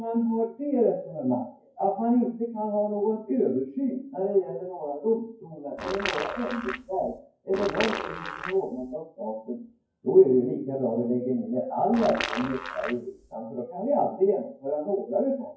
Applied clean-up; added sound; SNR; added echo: classical method WPE with log-MMSE.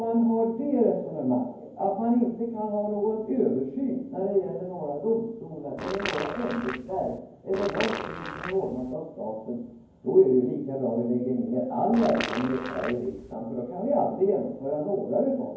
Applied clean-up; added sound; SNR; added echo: none; Fart; 8 dB; reverberation time 0.9 s.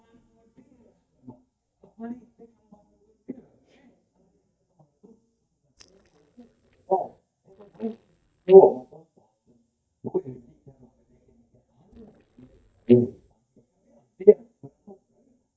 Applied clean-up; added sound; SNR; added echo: neural mask model DeepFilterNet 3.